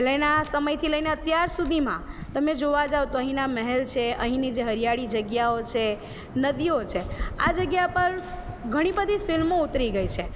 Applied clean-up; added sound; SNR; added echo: none; Waves, surf; 12 dB; none.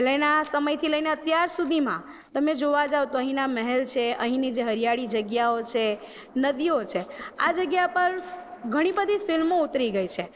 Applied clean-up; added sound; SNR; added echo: neural separator model SepFormer DNS4.